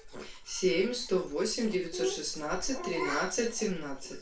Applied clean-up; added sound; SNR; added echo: none; Domestic sounds, home sounds; 12 dB; reverberation time 0.3 s.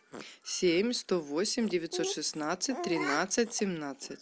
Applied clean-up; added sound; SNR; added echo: none; none; none; none.